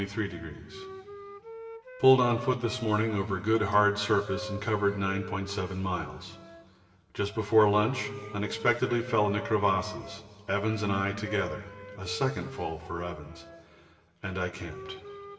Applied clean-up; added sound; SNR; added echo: none; Wind instrument, woodwind instrument; 15 dB; reverberation time 2.3 s.